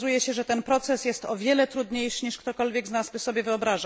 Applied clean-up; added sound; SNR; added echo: none; none; none; none.